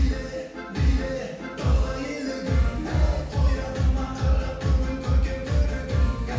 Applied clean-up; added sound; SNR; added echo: none; none; none; reverberation time 1.2 s.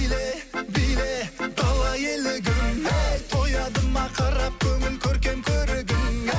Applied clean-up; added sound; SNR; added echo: none; none; none; none.